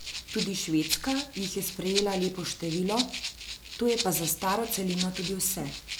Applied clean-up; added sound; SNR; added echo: none; Rattle (instrument); 6 dB; none.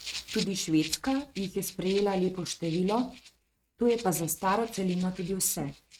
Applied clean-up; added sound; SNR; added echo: neural mask model RNNoise.